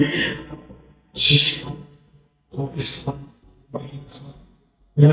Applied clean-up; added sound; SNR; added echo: neural mask model DeepFilterNet 3.